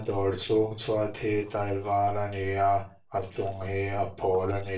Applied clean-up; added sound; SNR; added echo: neural separator model SepFormer DNS4.